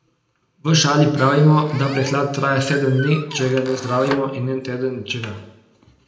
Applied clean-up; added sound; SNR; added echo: none; Squeak; 14 dB; reverberation time 0.7 s.